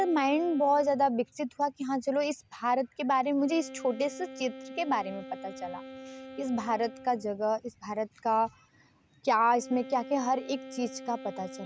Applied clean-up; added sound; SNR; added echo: none; Wind instrument, woodwind instrument; 17 dB; none.